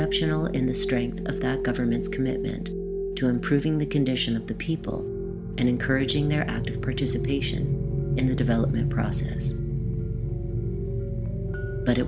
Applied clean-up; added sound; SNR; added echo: none; none; none; none.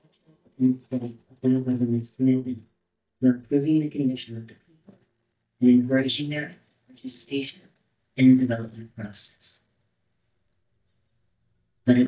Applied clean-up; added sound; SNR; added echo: neural mask model DeepFilterNet 3.